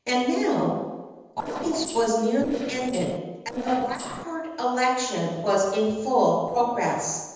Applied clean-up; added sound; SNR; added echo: neural separator model SepFormer DNS4.